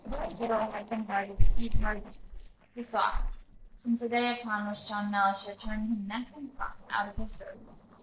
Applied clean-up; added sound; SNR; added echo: neural separator model SepFormer DNS4.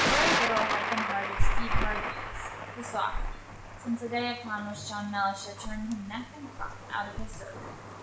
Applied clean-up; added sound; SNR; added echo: none; Thunder; 3 dB; reverberation time 0.7 s.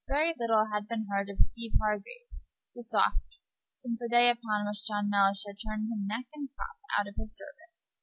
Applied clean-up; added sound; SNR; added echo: none; none; none; none.